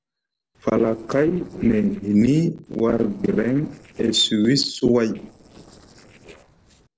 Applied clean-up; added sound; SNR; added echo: neural separator model SepFormer DNS4.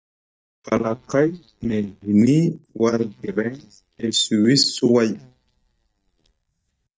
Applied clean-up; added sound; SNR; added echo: neural mask model DeepFilterNet 3.